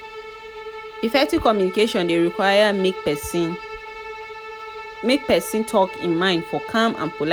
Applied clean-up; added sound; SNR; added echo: none; Bowed string instrument; 12 dB; none.